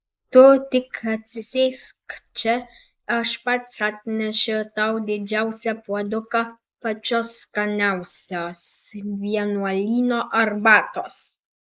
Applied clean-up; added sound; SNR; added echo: neural mask model Resemble Enhance denoiser.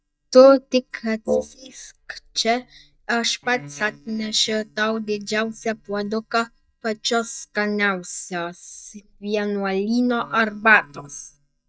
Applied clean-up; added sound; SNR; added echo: neural mask model DeepFilterNet 3.